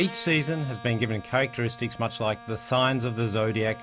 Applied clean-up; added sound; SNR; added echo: none; Bowed string instrument; 17 dB; none.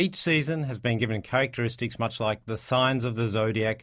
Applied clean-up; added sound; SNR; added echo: none; none; none; none.